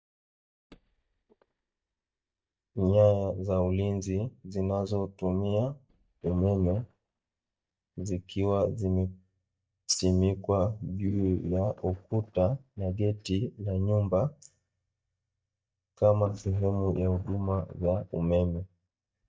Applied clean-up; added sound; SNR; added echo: neural mask model DeepFilterNet 3.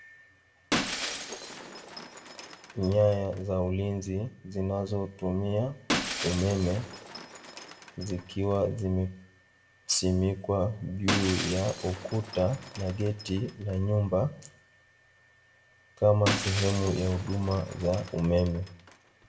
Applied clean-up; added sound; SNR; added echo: none; Shatter; 9 dB; reverberation time 0.4 s.